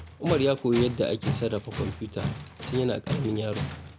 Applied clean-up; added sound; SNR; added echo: none; Tools; 6 dB; none.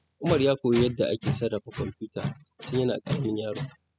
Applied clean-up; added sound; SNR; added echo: classical method spectral subtraction.